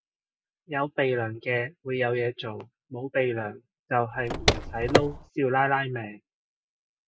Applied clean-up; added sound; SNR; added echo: none; Car; -3 dB; none.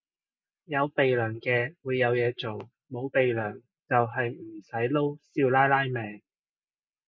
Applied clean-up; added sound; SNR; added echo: none; none; none; none.